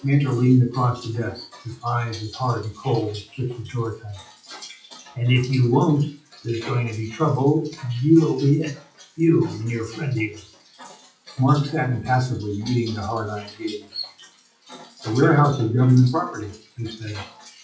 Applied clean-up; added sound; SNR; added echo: classical method WPE with log-MMSE.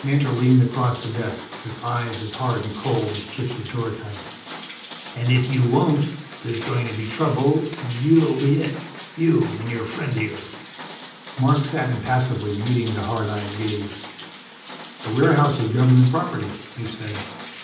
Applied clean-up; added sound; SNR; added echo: none; Rain; 13 dB; reverberation time 0.6 s.